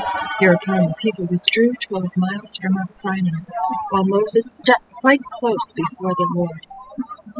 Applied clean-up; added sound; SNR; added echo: classical method spectral subtraction.